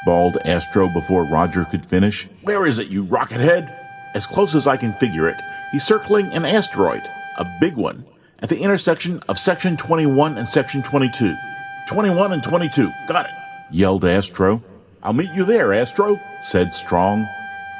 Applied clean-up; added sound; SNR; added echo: none; Wind instrument, woodwind instrument; 16 dB; reverberation time 0.3 s.